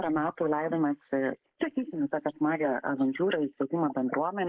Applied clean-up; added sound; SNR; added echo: neural mask model Resemble Enhance denoiser.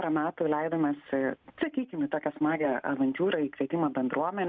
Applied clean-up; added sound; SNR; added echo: none; none; none; none.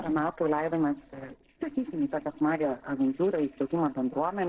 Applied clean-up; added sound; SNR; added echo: neural separator model SepFormer DNS4.